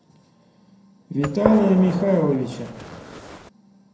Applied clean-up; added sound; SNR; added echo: none; Gunshot, gunfire; 6 dB; reverberation time 0.6 s.